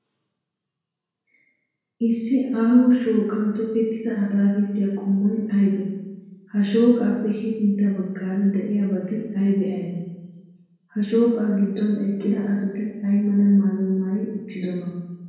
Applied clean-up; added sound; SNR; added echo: none; none; none; reverberation time 1.0 s.